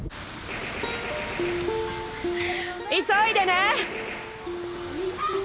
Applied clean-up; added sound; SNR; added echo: none; Gunshot, gunfire; 9 dB; none.